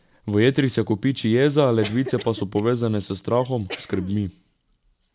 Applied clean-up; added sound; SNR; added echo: none; Cough; 17 dB; none.